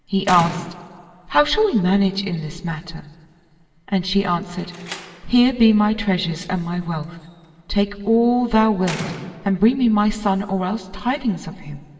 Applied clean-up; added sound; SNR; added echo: none; Slam; 18 dB; reverberation time 1.8 s.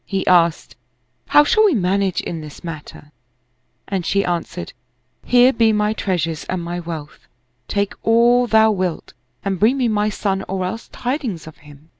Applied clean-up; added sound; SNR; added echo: none; none; none; none.